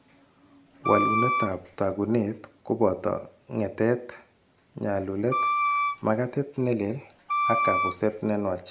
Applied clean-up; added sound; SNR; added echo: none; Wind instrument, woodwind instrument; -1 dB; none.